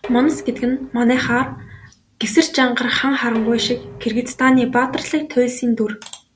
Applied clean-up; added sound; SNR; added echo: none; Dishes, pots, and pans; 19 dB; none.